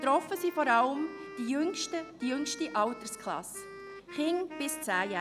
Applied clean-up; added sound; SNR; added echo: none; Wind instrument, woodwind instrument; 14 dB; none.